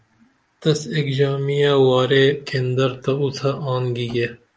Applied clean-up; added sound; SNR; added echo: none; none; none; none.